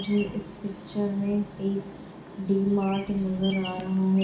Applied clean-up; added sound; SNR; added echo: none; Bird vocalization, bird call, bird song; 17 dB; reverberation time 0.4 s.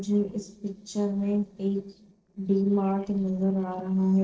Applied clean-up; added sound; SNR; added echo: neural separator model SepFormer DNS4.